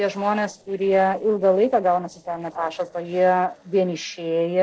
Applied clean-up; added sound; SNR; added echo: neural separator model SepFormer DNS4.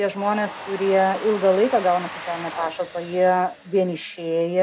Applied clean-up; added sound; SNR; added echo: none; Domestic sounds, home sounds; 15 dB; none.